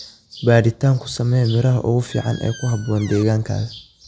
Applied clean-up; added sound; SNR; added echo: none; Squeak; 19 dB; none.